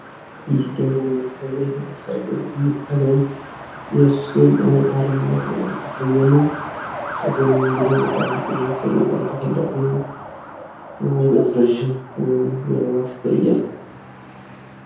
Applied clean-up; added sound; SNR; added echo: none; Truck; 12 dB; reverberation time 0.7 s.